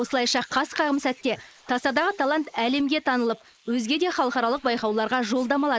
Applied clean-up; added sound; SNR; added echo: neural mask model Resemble Enhance denoiser.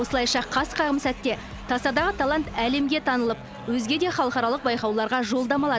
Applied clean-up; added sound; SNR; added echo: none; Microwave oven; 18 dB; none.